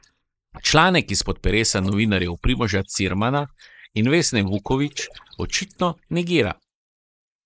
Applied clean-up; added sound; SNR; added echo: neural mask model Resemble Enhance denoiser.